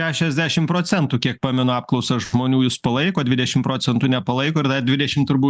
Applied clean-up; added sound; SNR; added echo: none; none; none; none.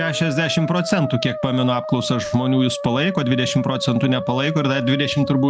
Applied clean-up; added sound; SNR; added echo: none; Musical instrument; 9 dB; none.